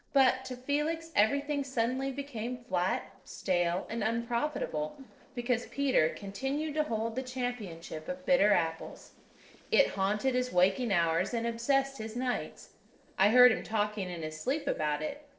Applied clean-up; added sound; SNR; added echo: neural separator model SepFormer DNS4.